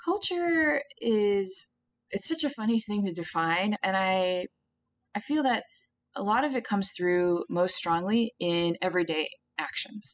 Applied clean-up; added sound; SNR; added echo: classical method spectral subtraction.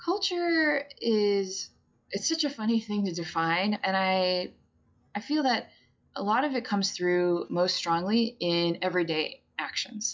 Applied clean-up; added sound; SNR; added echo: classical method log-MMSE.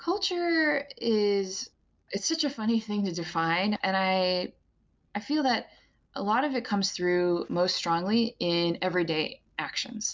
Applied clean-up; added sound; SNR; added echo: none; none; none; none.